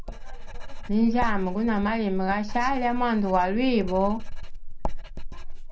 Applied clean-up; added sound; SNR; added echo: none; Writing; 3 dB; reverberation time 0.3 s.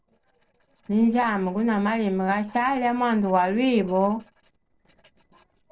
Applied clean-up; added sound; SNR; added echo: neural separator model SepFormer DNS4.